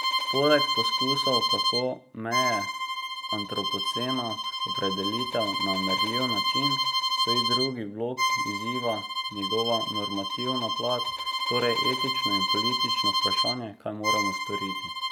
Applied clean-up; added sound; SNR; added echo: none; Bowed string instrument; -4 dB; none.